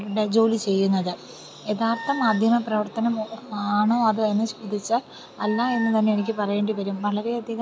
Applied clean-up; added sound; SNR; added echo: none; Wind instrument, woodwind instrument; 13 dB; none.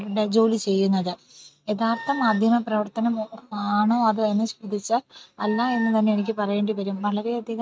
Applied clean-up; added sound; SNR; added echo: neural mask model RNNoise.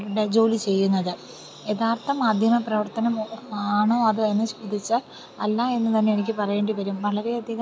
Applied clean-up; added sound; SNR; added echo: none; none; none; none.